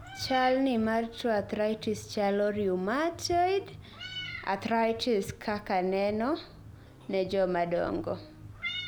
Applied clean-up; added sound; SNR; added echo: none; Meow; 16 dB; none.